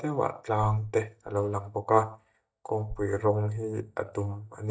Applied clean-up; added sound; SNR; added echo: neural mask model DeepFilterNet 3.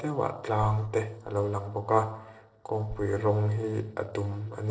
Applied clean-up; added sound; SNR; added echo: neural separator model SepFormer DNS4.